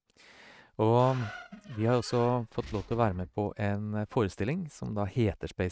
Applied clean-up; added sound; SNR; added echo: neural mask model RNNoise.